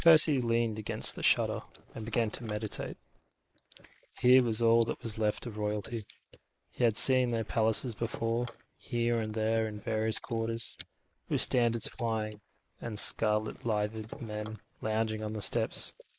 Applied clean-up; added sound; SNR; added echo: neural mask model Resemble Enhance denoiser.